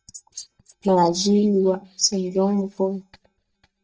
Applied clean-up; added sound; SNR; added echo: neural mask model DeepFilterNet 3.